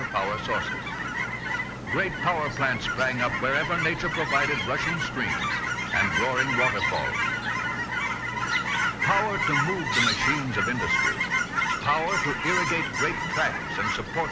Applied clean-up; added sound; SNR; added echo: none; Chirp, tweet / Fowl; -2 dB; none.